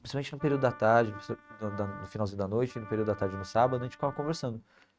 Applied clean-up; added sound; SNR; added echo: neural mask model RNNoise.